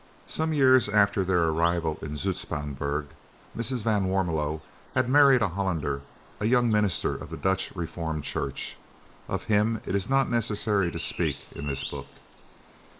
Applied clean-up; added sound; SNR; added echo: neural mask model Resemble Enhance denoiser.